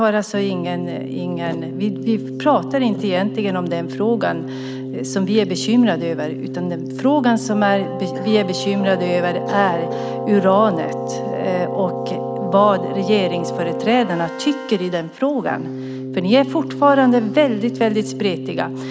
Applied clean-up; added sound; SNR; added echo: none; Keyboard (musical); 7 dB; none.